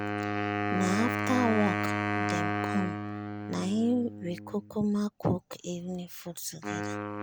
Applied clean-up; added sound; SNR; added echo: none; Wind instrument, woodwind instrument; 1 dB; none.